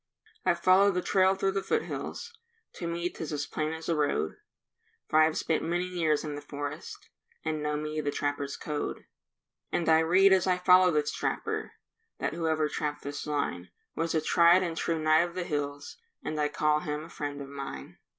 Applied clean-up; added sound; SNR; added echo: none; none; none; none.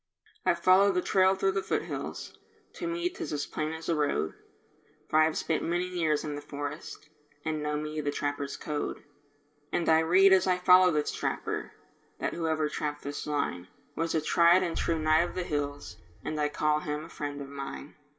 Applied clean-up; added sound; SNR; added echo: none; Boom; 12 dB; reverberation time 0.5 s.